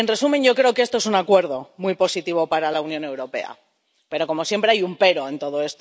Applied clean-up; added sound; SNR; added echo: none; none; none; none.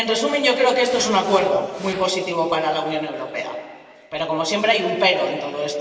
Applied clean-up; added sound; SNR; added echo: none; Fire; 16 dB; reverberation time 2.5 s.